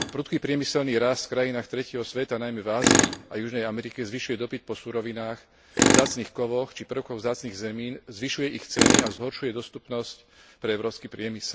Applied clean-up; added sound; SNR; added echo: none; Tools; 0 dB; none.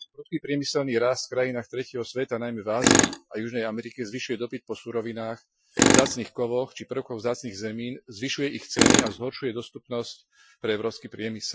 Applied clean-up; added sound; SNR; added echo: classical method Wiener filter.